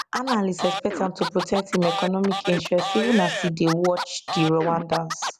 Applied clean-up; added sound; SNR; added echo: none; Scratching (performance technique); 6 dB; none.